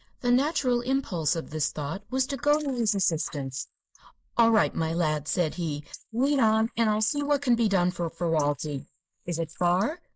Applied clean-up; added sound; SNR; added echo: neural mask model Resemble Enhance denoiser.